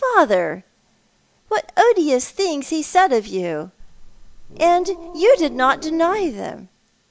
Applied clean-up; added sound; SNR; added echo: none; Growling; 17 dB; none.